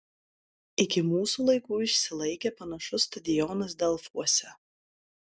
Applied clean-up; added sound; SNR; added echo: none; none; none; none.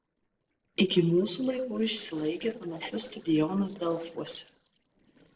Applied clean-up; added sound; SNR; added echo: neural separator model SepFormer DNS4.